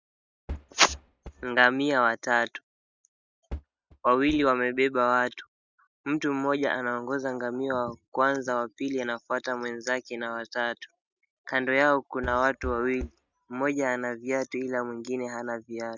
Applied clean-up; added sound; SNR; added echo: neural mask model RNNoise.